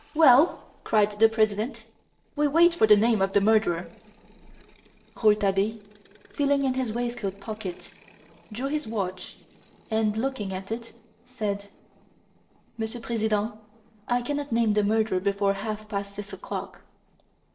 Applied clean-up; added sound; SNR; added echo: neural separator model SepFormer DNS4.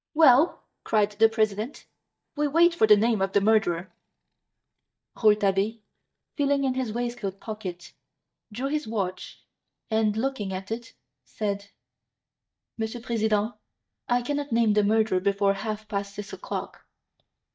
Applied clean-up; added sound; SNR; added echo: neural mask model DeepFilterNet 3.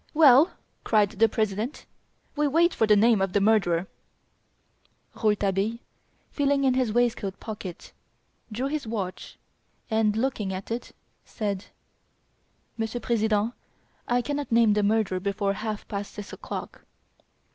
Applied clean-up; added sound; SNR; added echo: none; none; none; none.